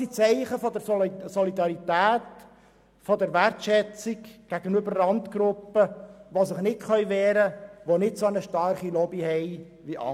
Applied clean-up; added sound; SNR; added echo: none; none; none; none.